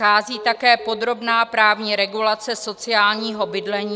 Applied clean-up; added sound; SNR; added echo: none; Telephone; 17 dB; none.